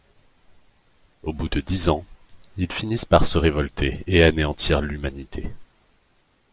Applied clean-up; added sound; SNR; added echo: none; none; none; none.